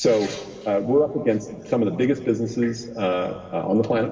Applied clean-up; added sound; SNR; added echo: none; none; none; reverberation time 2.2 s.